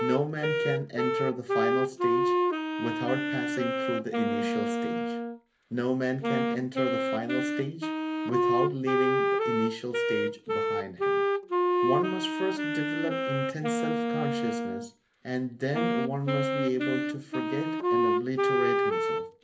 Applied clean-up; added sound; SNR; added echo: none; Wind instrument, woodwind instrument; -4 dB; reverberation time 0.3 s.